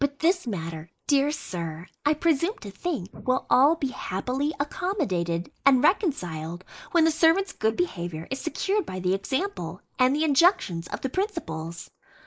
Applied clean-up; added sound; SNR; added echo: neural mask model Resemble Enhance denoiser.